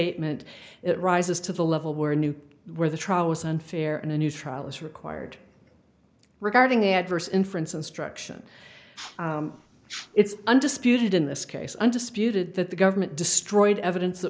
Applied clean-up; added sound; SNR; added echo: none; none; none; none.